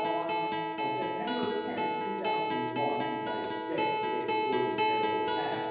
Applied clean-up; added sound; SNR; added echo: none; Acoustic guitar; -5 dB; reverberation time 1.3 s.